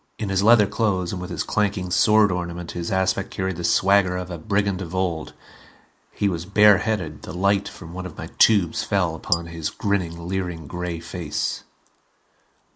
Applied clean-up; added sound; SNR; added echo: neural mask model Resemble Enhance denoiser.